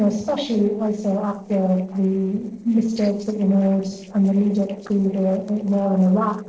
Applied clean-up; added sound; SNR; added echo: neural separator model SepFormer DNS4.